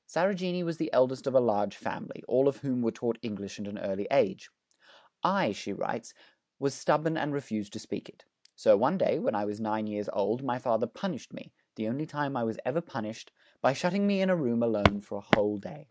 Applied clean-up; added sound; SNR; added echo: neural mask model RNNoise.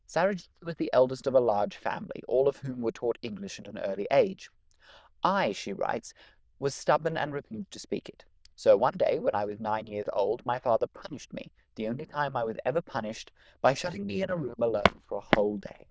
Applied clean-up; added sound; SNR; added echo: neural diffusion model UNIVERSE++.